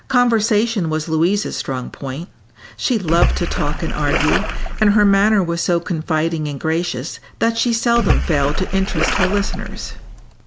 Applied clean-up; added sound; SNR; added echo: none; Splash, splatter; 1 dB; none.